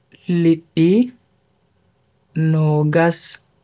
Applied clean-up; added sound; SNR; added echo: none; none; none; none.